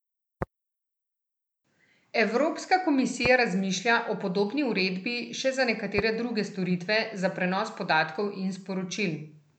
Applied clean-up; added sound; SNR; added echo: none; Tap; 18 dB; none.